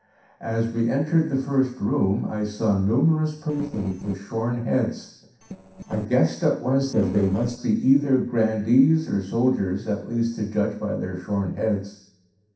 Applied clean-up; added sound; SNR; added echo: neural separator model SepFormer DNS4.